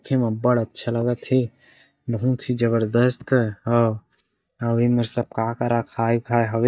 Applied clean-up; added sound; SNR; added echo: neural mask model DeepFilterNet 3.